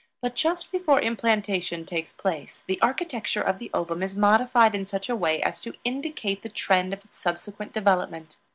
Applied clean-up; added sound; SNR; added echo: none; none; none; none.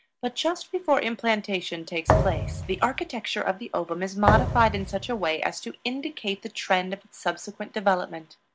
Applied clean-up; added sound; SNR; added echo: none; Thump, thud; -1 dB; none.